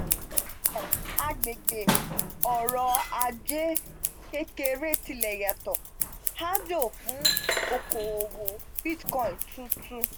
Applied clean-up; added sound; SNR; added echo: none; Scissors; -2 dB; none.